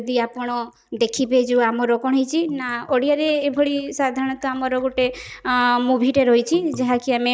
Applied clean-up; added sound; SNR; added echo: neural mask model DeepFilterNet 3.